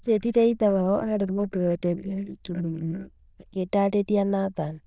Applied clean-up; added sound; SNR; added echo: neural diffusion model UNIVERSE++.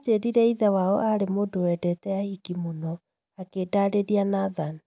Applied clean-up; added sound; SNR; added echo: none; none; none; none.